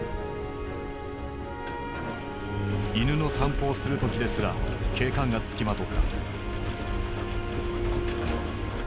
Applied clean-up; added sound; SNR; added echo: none; Engine; 1 dB; none.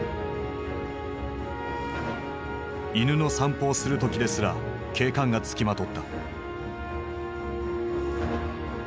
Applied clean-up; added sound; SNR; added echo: none; none; none; none.